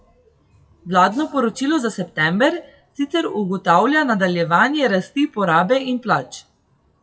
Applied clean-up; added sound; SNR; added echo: classical method WPE with log-MMSE.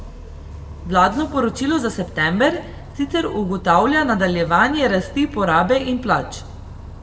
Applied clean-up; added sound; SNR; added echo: none; Bus; 15 dB; reverberation time 0.7 s.